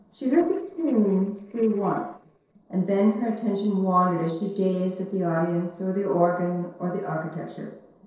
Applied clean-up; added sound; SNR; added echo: neural separator model SepFormer DNS4.